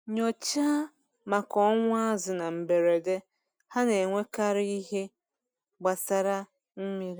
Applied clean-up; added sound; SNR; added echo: none; none; none; none.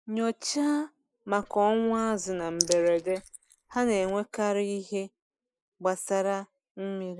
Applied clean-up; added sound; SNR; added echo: neural mask model Resemble Enhance denoiser.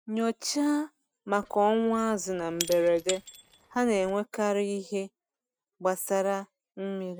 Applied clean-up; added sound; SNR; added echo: neural mask model RNNoise.